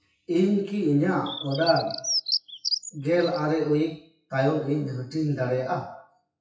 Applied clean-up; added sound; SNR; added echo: classical method WPE with log-MMSE.